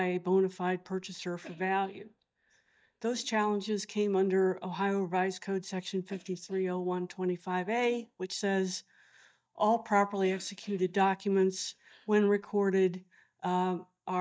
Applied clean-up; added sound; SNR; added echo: neural mask model DeepFilterNet 3.